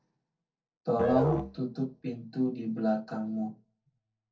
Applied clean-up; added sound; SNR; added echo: neural separator model SepFormer DNS4.